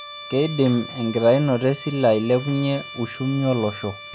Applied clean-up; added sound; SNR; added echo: none; Trumpet; 15 dB; none.